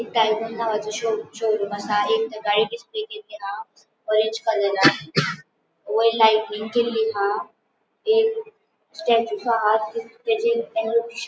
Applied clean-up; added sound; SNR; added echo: none; none; none; none.